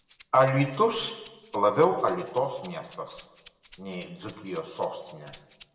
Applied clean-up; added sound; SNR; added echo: none; Rattle (instrument); 17 dB; reverberation time 1.0 s.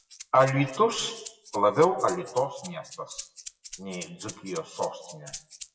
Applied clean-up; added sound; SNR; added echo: classical method WPE with log-MMSE.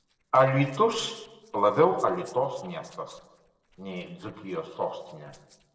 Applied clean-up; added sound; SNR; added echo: neural separator model SepFormer DNS4.